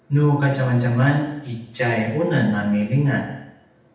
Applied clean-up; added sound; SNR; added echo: none; none; none; reverberation time 0.8 s.